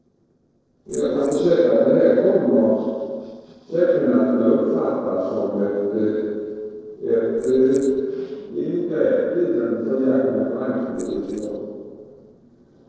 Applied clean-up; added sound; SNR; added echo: neural separator model SepFormer DNS4.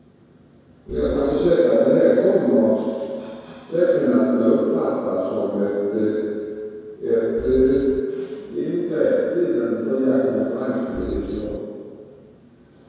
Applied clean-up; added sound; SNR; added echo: none; Wild animals; 6 dB; reverberation time 2.0 s.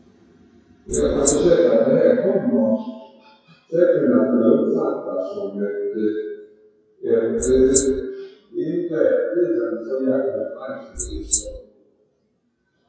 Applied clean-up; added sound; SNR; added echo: classical method WPE with log-MMSE.